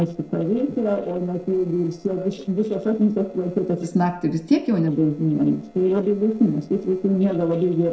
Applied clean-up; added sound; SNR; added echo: neural separator model SepFormer DNS4.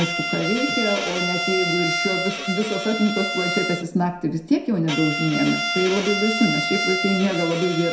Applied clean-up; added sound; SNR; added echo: none; Bowed string instrument; 3 dB; reverberation time 0.6 s.